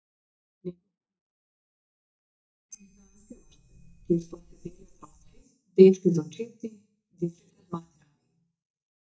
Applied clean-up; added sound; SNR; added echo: neural mask model DeepFilterNet 3.